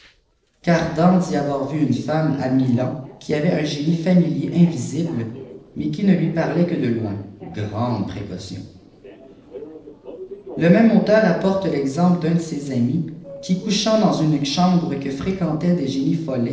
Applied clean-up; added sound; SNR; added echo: neural separator model SepFormer DNS4.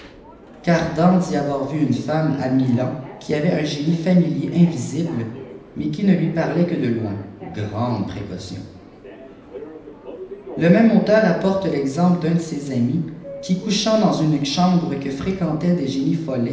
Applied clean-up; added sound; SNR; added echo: none; Subway, metro, underground; 19 dB; reverberation time 0.9 s.